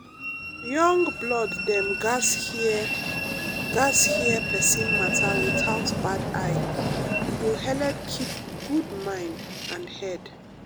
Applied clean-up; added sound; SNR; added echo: none; Train; 1 dB; none.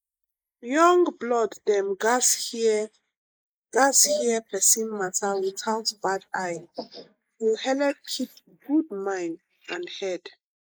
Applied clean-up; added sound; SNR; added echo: neural mask model Resemble Enhance denoiser.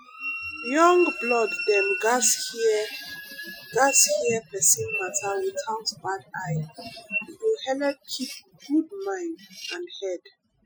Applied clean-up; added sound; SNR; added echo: classical method Wiener filter.